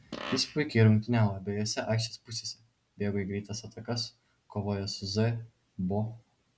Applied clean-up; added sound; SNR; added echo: none; Fart; 12 dB; none.